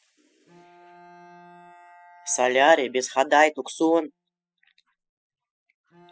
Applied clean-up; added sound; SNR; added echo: classical method spectral subtraction.